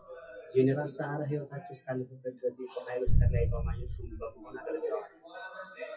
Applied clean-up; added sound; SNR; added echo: classical method WPE with log-MMSE.